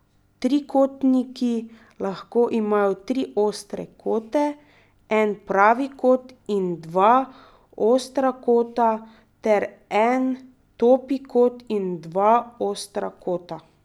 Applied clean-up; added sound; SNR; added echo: none; none; none; none.